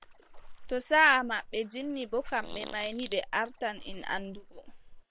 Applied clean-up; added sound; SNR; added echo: neural separator model SepFormer WHAM!.